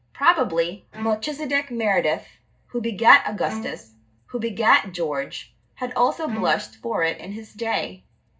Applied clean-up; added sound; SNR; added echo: none; Bowed string instrument; 14 dB; reverberation time 0.4 s.